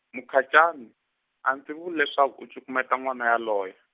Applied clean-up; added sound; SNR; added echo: none; none; none; none.